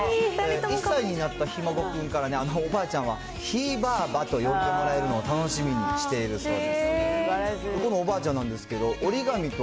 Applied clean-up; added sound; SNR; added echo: none; none; none; none.